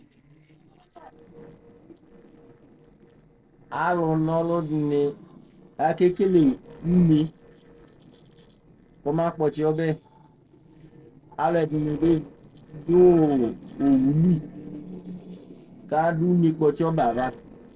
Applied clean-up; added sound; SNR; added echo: neural separator model SepFormer DNS4.